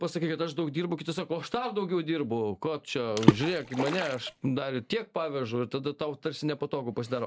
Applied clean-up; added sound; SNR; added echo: none; Water / Splash, splatter; -3 dB; none.